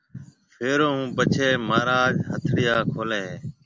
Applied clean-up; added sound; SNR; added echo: none; none; none; none.